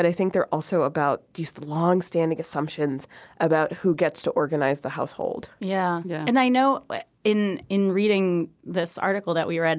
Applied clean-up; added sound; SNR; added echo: none; none; none; none.